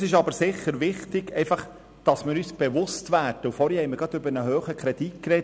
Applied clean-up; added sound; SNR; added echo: none; none; none; none.